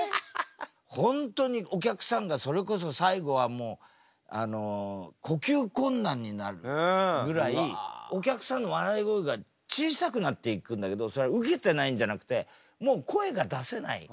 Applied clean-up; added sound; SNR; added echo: none; none; none; none.